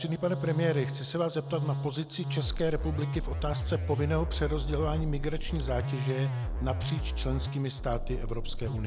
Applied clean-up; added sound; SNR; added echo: none; Musical instrument; 1 dB; none.